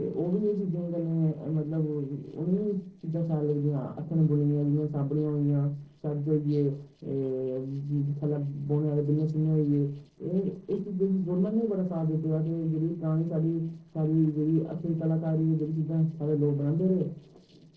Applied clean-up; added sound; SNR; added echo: neural separator model SepFormer DNS4.